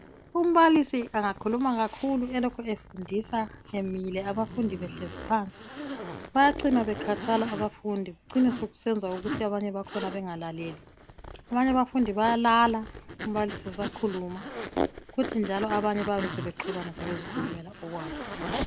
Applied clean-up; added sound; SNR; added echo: none; Zipper (clothing); 10 dB; none.